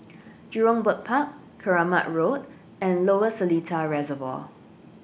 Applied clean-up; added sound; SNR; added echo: none; none; none; none.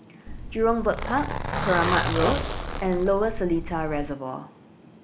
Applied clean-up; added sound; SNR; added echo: none; Zipper (clothing); 2 dB; none.